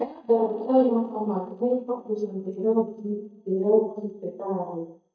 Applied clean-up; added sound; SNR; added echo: neural mask model DeepFilterNet 3.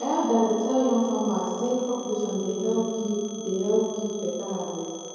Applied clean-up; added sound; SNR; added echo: none; Telephone; 17 dB; reverberation time 2.2 s.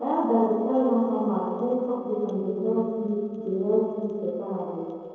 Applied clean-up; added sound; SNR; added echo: neural separator model SepFormer DNS4.